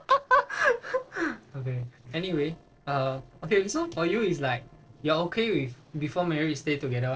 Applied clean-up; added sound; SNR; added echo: neural separator model SepFormer DNS4.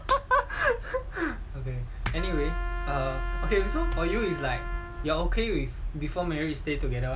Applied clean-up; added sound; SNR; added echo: none; Trumpet; 12 dB; none.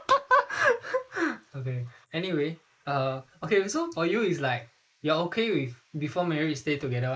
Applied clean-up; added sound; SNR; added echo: neural mask model Resemble Enhance denoiser.